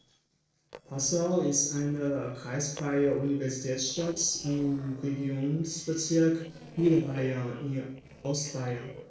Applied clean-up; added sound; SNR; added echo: neural separator model SepFormer DNS4.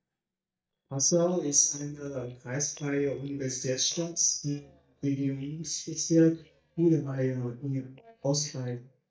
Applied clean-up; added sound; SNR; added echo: neural mask model DeepFilterNet 3.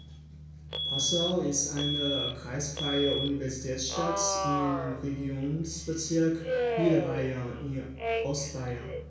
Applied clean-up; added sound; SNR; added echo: none; Alarm; 4 dB; reverberation time 0.6 s.